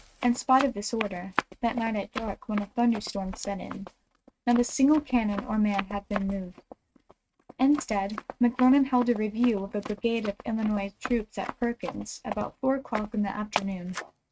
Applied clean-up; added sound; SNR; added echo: neural mask model RNNoise.